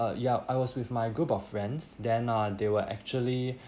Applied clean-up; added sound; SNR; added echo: none; none; none; none.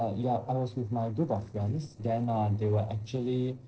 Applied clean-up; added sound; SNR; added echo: neural separator model SepFormer DNS4.